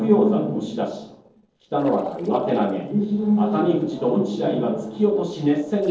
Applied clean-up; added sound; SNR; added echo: neural separator model SepFormer DNS4.